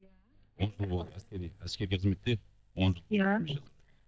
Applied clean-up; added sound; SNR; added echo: neural mask model DeepFilterNet 3.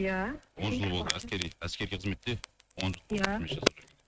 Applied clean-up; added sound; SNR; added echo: neural mask model RNNoise.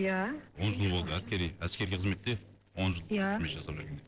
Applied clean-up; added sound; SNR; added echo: neural separator model SepFormer DNS4.